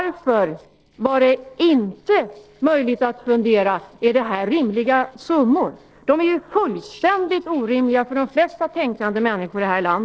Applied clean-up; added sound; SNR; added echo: neural separator model SepFormer DNS4.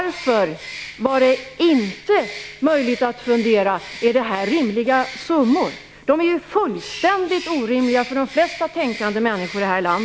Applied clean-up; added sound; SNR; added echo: none; Bird; 16 dB; none.